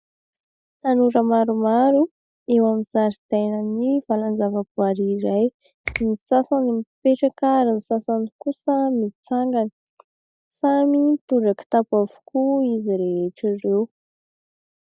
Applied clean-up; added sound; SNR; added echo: neural mask model DeepFilterNet 3.